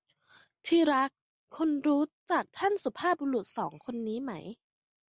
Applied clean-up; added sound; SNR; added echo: none; none; none; none.